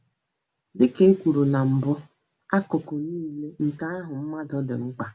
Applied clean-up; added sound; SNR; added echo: none; none; none; none.